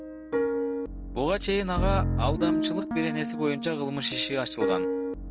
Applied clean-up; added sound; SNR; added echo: none; Piano; -1 dB; none.